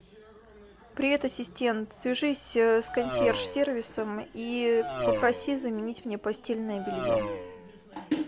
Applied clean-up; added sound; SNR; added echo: none; Race car, auto racing; 5 dB; none.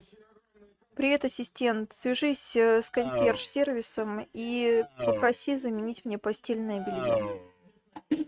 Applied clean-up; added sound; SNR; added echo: neural mask model RNNoise.